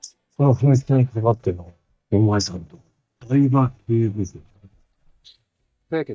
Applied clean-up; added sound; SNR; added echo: neural mask model DeepFilterNet 3.